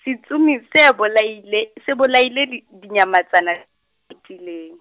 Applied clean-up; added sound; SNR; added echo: none; none; none; none.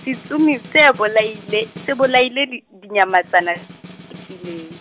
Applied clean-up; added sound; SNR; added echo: none; Snare drum; 19 dB; none.